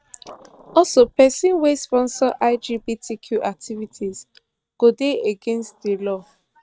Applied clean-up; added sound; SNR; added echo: neural mask model RNNoise.